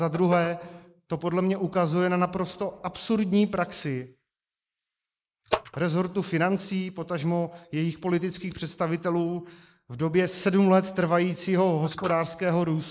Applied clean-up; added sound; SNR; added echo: neural mask model Resemble Enhance denoiser.